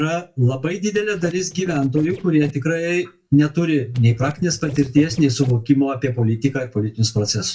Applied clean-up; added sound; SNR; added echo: neural separator model SepFormer DNS4.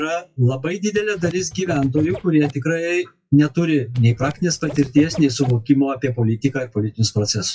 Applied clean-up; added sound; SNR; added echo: classical method WPE with log-MMSE.